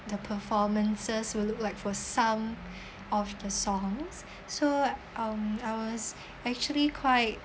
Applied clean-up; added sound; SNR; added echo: none; none; none; none.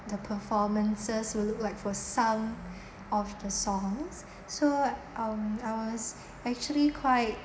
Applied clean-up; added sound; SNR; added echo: none; none; none; reverberation time 1.3 s.